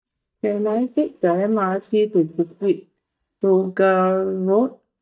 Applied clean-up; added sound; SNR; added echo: neural mask model DeepFilterNet 3.